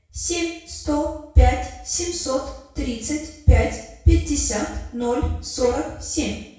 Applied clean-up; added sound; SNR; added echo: none; none; none; reverberation time 0.6 s.